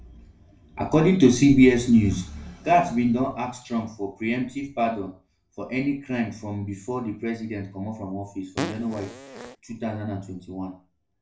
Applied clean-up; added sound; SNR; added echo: none; Fart; 10 dB; reverberation time 0.3 s.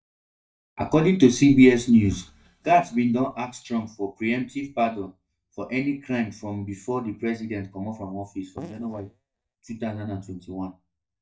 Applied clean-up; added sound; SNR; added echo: neural mask model DeepFilterNet 3.